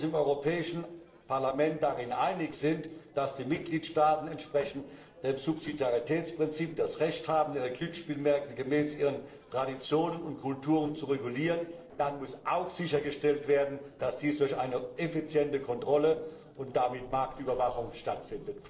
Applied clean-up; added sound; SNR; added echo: neural separator model SepFormer DNS4.